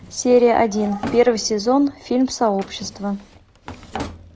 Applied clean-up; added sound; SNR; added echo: none; Drawer open or close; 16 dB; none.